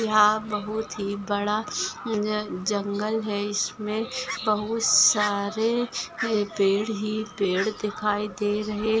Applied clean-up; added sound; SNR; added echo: none; Fowl; 16 dB; none.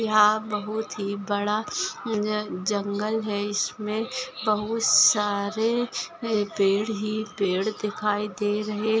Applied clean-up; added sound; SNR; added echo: none; none; none; none.